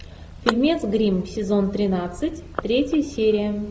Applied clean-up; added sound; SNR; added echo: none; none; none; none.